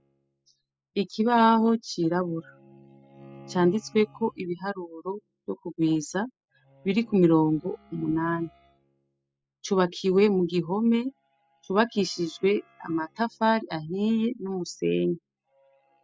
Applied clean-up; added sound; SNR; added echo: classical method spectral subtraction.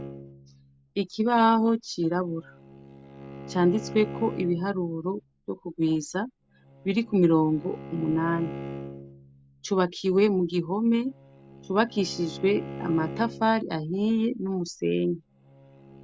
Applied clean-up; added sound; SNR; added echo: none; Bowed string instrument; 15 dB; none.